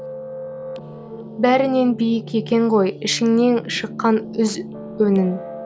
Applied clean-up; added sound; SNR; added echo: none; Piano; 13 dB; none.